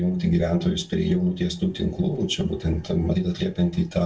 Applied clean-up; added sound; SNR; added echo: none; none; none; reverberation time 0.2 s.